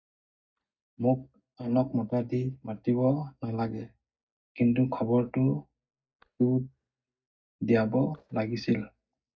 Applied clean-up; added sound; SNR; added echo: neural mask model DeepFilterNet 3.